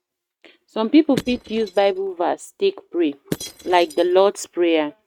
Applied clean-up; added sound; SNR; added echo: neural mask model RNNoise.